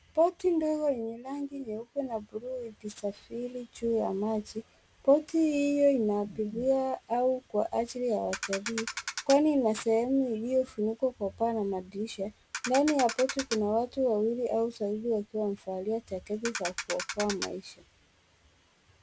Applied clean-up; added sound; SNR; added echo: none; Ratchet, pawl; 8 dB; none.